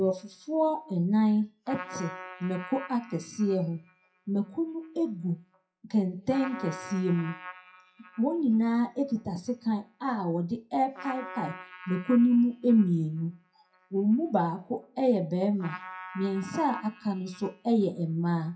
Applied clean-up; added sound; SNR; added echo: classical method WPE with log-MMSE.